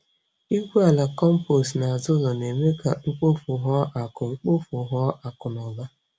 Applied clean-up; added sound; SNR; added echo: none; none; none; none.